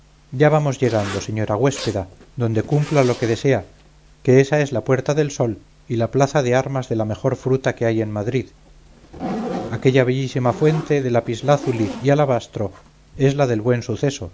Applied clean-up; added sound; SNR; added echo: none; Zipper (clothing); 16 dB; none.